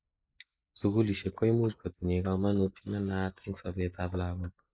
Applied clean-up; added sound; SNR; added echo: neural mask model Resemble Enhance denoiser.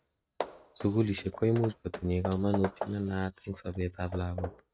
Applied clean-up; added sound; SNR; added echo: neural mask model RNNoise.